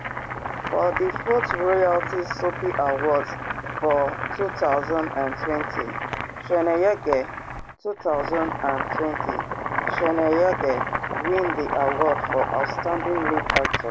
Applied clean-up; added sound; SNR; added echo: none; Boiling; 4 dB; none.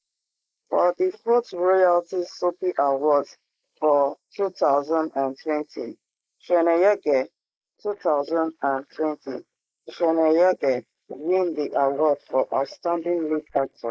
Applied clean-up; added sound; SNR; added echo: neural mask model Resemble Enhance denoiser.